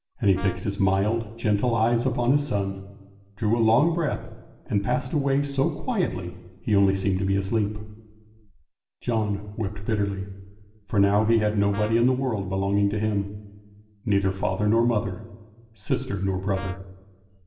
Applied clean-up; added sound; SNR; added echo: none; Brass instrument; 15 dB; reverberation time 1.1 s.